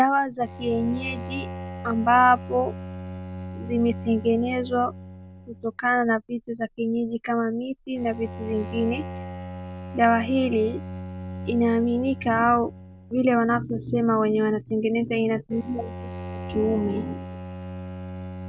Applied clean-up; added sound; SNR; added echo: none; Bowed string instrument; 12 dB; none.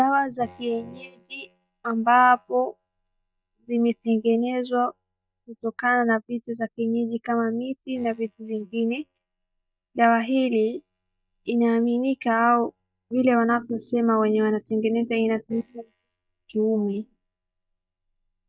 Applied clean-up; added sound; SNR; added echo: neural mask model DeepFilterNet 3.